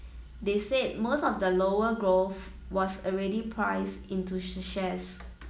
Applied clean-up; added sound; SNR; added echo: none; none; none; none.